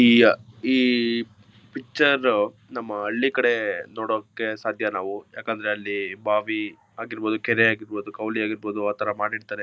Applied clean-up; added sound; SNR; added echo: none; none; none; none.